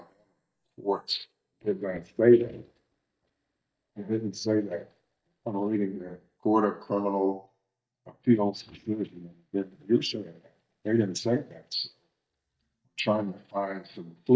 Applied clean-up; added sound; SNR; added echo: neural mask model DeepFilterNet 3.